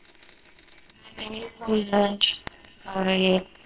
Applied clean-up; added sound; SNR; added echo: neural separator model SepFormer WHAMR!.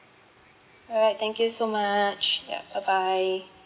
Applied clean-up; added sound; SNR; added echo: none; none; none; none.